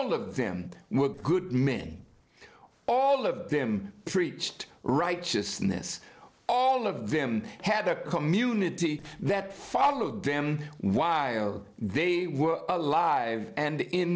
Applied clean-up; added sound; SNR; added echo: neural separator model SepFormer DNS4.